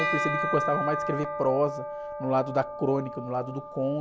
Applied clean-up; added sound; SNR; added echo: none; Bell; 3 dB; none.